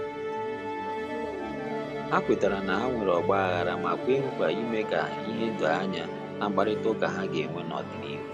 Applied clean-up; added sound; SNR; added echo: none; Musical instrument; 4 dB; none.